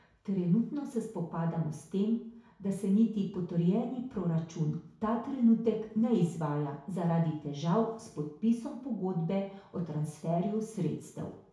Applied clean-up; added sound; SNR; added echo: none; none; none; reverberation time 0.6 s.